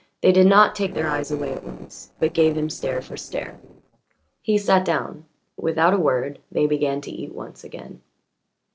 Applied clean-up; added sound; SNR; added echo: neural separator model SepFormer DNS4.